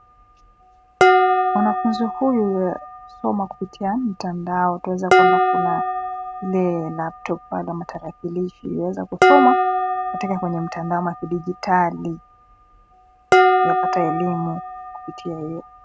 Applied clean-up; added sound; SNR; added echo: none; Dishes, pots, and pans; -3 dB; none.